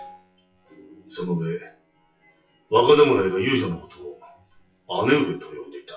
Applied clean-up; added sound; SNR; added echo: classical method WPE with log-MMSE.